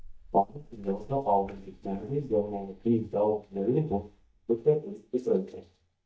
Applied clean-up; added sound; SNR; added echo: neural mask model DeepFilterNet 3.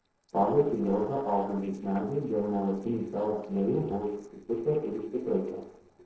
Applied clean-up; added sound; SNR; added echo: neural separator model SepFormer DNS4.